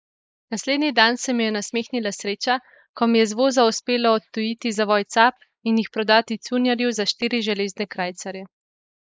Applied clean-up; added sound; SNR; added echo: neural mask model Resemble Enhance denoiser.